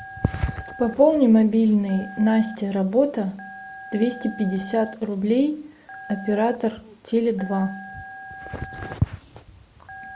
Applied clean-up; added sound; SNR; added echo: none; Telephone; 18 dB; none.